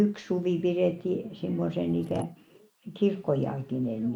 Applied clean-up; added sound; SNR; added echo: neural mask model Resemble Enhance denoiser.